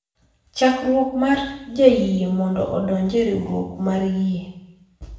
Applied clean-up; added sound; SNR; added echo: none; none; none; reverberation time 0.8 s.